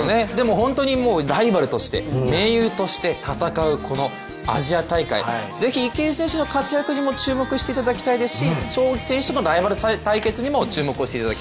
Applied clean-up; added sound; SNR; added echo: none; none; none; none.